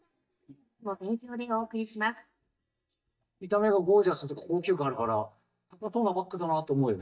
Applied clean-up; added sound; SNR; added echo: neural mask model DeepFilterNet 3.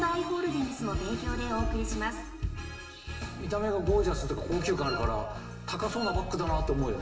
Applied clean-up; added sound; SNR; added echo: none; Wind instrument, woodwind instrument; 11 dB; reverberation time 1.0 s.